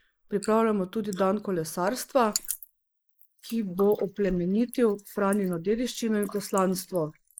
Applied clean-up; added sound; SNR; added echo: neural mask model Resemble Enhance denoiser.